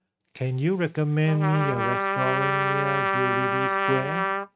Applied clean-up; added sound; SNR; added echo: neural mask model RNNoise.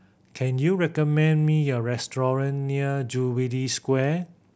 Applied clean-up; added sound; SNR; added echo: none; none; none; none.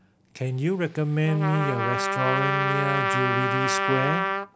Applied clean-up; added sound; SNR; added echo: none; Trumpet; 0 dB; none.